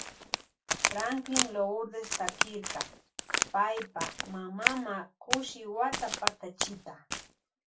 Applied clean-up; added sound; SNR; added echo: none; Crack; -1 dB; reverberation time 0.2 s.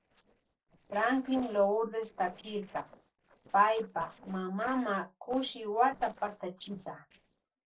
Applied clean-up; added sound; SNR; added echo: neural separator model SepFormer DNS4.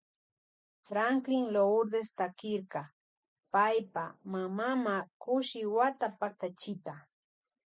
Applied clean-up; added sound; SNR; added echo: none; none; none; none.